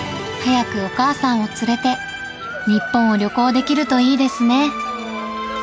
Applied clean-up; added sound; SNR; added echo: none; none; none; none.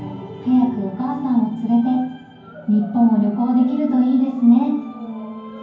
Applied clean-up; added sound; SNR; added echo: none; none; none; reverberation time 0.9 s.